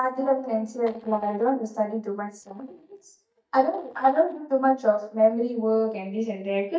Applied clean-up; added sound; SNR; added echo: neural mask model DeepFilterNet 3.